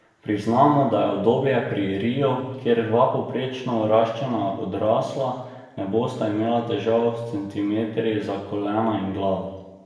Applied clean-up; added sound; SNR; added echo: none; none; none; reverberation time 1.0 s.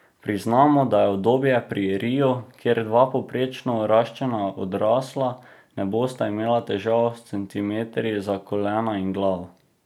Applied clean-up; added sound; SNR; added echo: none; none; none; none.